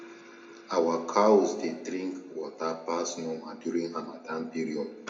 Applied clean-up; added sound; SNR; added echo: none; none; none; reverberation time 0.6 s.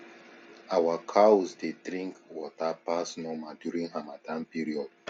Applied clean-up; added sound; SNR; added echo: none; none; none; none.